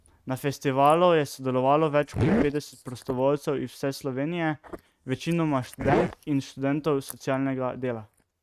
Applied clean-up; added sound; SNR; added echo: neural mask model RNNoise.